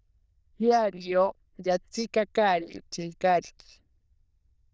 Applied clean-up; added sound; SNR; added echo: neural diffusion model UNIVERSE++.